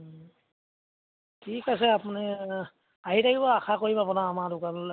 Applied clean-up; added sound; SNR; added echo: none; none; none; none.